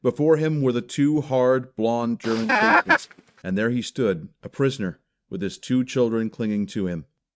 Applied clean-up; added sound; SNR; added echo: neural mask model RNNoise.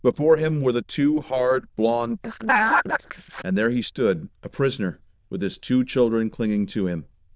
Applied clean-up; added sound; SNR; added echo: neural diffusion model UNIVERSE++.